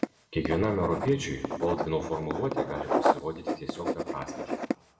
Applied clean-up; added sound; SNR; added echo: none; Writing; 0 dB; reverberation time 1.5 s.